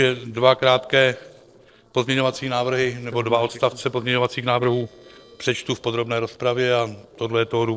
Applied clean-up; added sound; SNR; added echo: neural separator model SepFormer DNS4.